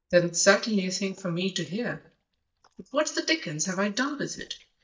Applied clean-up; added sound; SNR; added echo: neural mask model DeepFilterNet 3.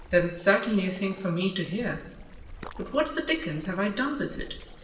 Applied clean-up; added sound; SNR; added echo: none; Waves, surf; 16 dB; reverberation time 1.1 s.